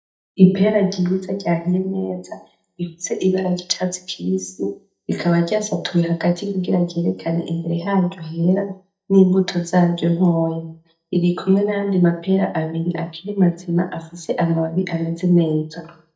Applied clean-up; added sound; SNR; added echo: neural mask model DeepFilterNet 3.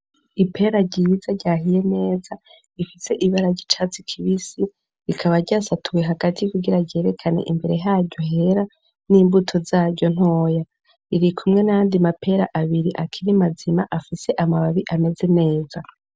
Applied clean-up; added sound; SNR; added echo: none; none; none; none.